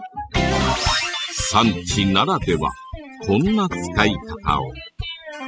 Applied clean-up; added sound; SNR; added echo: classical method spectral subtraction.